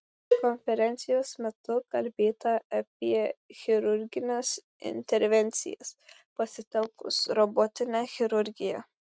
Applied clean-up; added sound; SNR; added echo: neural mask model RNNoise.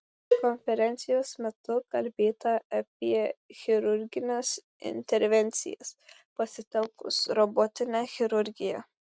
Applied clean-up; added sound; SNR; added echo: none; Cowbell; 2 dB; none.